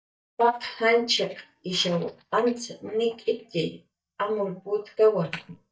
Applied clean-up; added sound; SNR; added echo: neural mask model DeepFilterNet 3.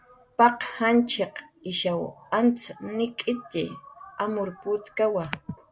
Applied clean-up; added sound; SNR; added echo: none; none; none; none.